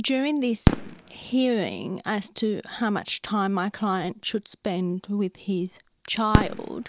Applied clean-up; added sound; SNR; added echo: none; Fireworks; 3 dB; none.